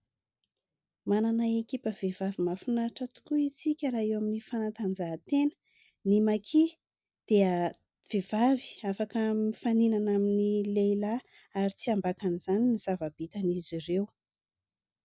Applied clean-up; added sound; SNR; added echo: none; none; none; none.